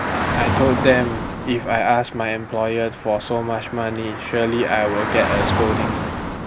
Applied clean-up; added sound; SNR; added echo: none; Traffic noise, roadway noise / Car; 3 dB; none.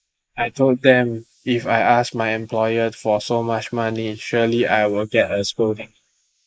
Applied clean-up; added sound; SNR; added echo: neural mask model Resemble Enhance denoiser.